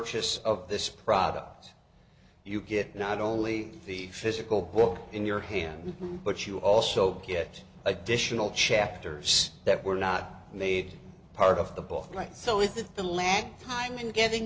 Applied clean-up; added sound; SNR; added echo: none; none; none; none.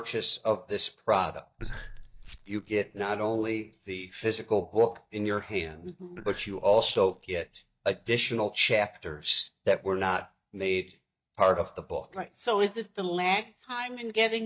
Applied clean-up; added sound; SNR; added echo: neural mask model DeepFilterNet 3.